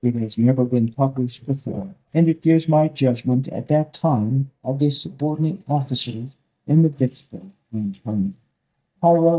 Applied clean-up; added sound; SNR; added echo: neural mask model DeepFilterNet 3.